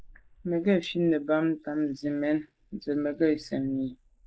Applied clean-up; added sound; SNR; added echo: neural mask model Resemble Enhance denoiser.